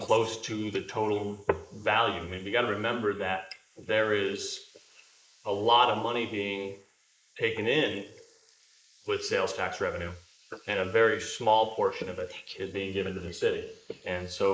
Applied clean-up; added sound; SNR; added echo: neural mask model Resemble Enhance denoiser.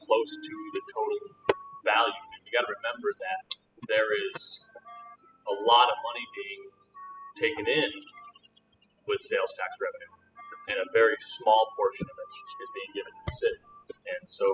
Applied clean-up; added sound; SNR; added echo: classical method spectral subtraction.